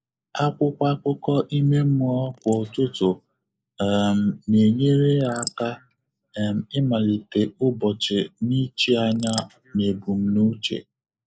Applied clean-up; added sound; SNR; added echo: neural mask model Resemble Enhance denoiser.